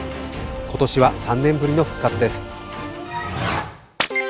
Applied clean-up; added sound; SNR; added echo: none; none; none; none.